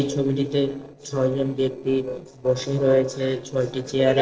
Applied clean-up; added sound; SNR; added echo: neural separator model SepFormer DNS4.